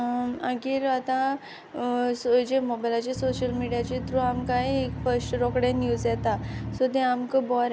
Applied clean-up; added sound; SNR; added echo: none; Engine; 7 dB; none.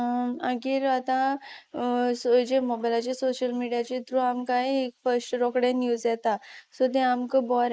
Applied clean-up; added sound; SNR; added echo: neural mask model Resemble Enhance denoiser.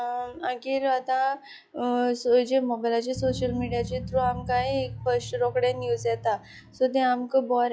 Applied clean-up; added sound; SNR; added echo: classical method log-MMSE.